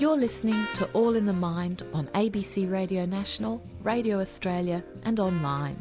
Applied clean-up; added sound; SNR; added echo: none; none; none; none.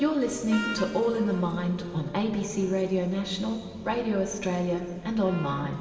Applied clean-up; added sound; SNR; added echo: none; none; none; reverberation time 2.5 s.